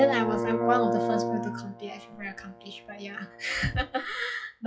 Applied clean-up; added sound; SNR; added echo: classical method log-MMSE.